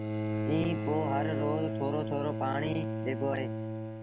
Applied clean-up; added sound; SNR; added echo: none; Bowed string instrument; -1 dB; none.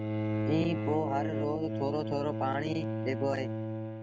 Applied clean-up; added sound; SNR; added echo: neural mask model RNNoise.